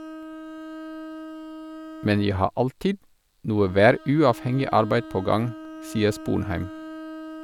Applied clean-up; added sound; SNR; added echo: none; Bowed string instrument; 14 dB; none.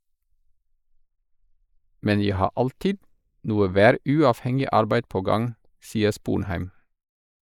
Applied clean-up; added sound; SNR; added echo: neural mask model Resemble Enhance denoiser.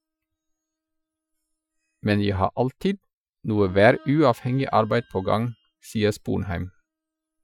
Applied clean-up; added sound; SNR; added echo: classical method Wiener filter.